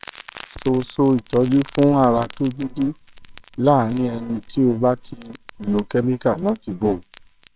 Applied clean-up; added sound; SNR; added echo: neural separator model SepFormer WHAMR!.